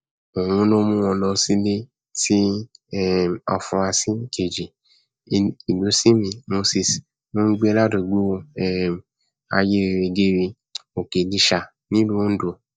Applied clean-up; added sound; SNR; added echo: neural mask model DeepFilterNet 3.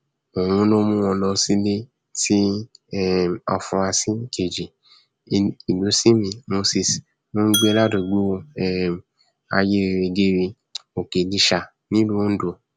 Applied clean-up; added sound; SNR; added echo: none; Glass; 8 dB; none.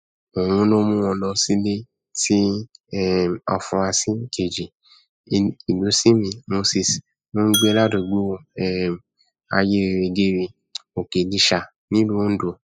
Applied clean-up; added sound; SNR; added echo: classical method spectral subtraction.